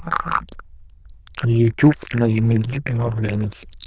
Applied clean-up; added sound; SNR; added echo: neural diffusion model UNIVERSE++.